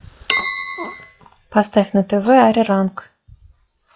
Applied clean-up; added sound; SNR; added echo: classical method log-MMSE.